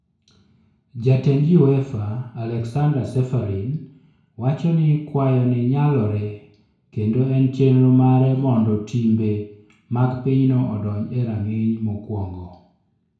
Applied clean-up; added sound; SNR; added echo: none; none; none; reverberation time 0.5 s.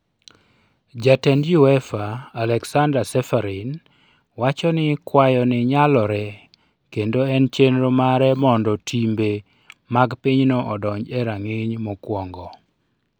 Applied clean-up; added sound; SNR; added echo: none; none; none; none.